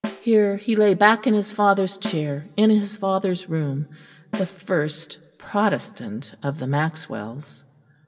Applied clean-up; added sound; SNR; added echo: none; Snare drum; 15 dB; reverberation time 0.7 s.